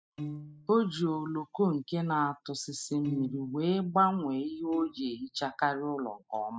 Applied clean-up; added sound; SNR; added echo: classical method spectral subtraction.